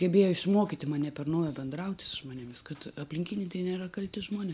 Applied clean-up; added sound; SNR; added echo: none; none; none; none.